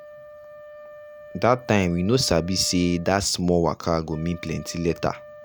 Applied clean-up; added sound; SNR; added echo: none; Wind instrument, woodwind instrument; 19 dB; none.